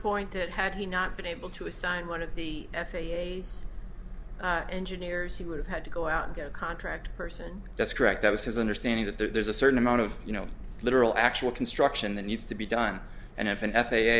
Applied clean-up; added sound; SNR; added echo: none; none; none; none.